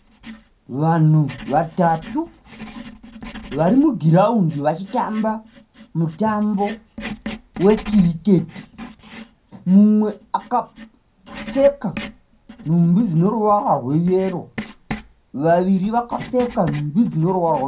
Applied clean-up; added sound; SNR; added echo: none; Writing; 17 dB; reverberation time 0.2 s.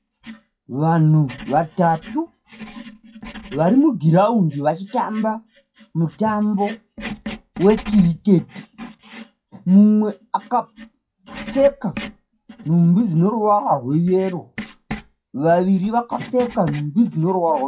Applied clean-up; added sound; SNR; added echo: classical method WPE with log-MMSE.